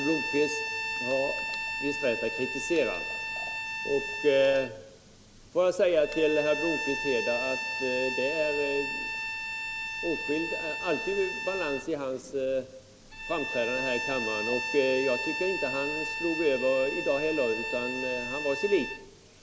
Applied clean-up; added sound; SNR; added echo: none; Bowed string instrument; 4 dB; none.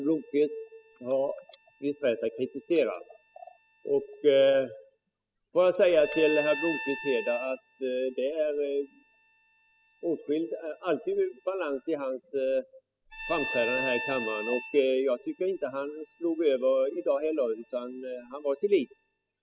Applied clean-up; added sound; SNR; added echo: classical method spectral subtraction.